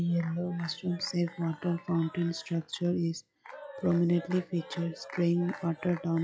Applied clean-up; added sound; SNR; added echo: classical method log-MMSE.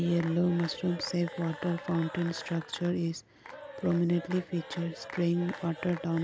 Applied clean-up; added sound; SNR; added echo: none; Applause / Cheering / Clapping; 14 dB; none.